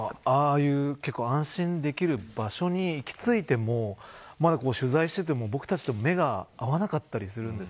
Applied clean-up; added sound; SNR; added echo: none; none; none; none.